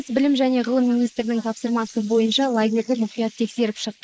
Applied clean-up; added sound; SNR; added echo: neural mask model Resemble Enhance denoiser.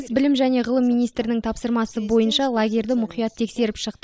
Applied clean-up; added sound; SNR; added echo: none; none; none; none.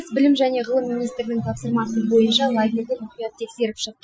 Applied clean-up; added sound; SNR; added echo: classical method Wiener filter.